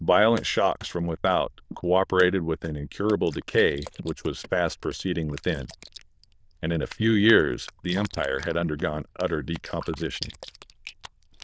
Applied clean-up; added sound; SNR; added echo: neural diffusion model UNIVERSE++.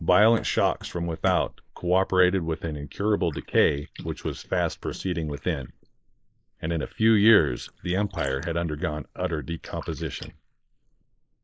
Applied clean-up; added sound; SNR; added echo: neural mask model Resemble Enhance denoiser.